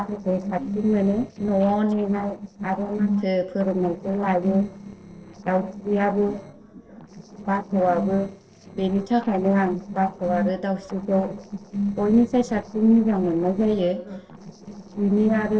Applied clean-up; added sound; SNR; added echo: neural separator model SepFormer DNS4.